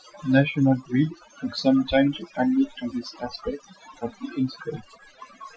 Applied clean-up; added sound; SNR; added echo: classical method Wiener filter.